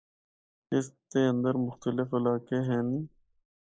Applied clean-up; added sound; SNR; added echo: neural mask model Resemble Enhance denoiser.